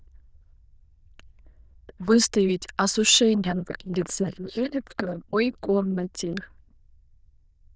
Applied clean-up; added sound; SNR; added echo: neural diffusion model UNIVERSE++.